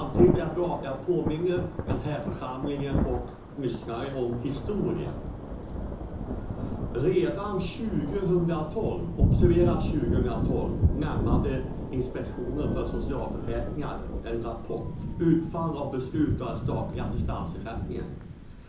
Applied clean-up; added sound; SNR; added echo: none; Thunder / Rain; 0 dB; reverberation time 0.7 s.